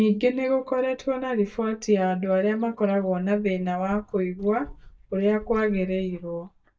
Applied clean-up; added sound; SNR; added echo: neural mask model DeepFilterNet 3.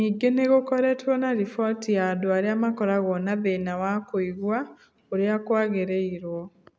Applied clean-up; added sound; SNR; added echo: none; none; none; none.